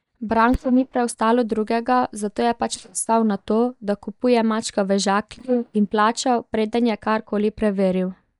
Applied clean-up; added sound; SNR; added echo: neural mask model DeepFilterNet 3.